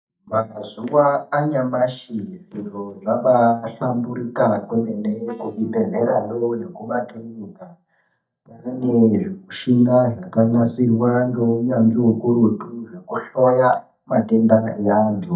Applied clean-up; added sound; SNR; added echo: neural mask model DeepFilterNet 3.